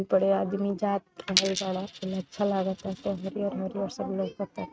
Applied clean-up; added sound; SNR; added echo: neural mask model RNNoise.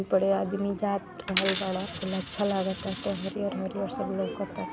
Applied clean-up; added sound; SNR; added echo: none; Coin (dropping); 4 dB; none.